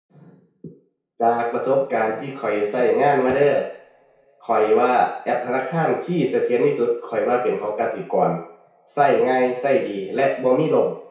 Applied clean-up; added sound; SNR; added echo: none; none; none; reverberation time 0.6 s.